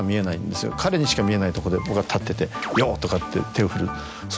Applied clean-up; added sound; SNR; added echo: none; none; none; none.